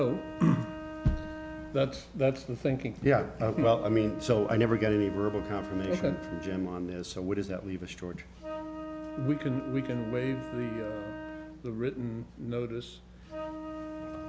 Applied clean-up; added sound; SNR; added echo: none; Wind instrument, woodwind instrument; 11 dB; none.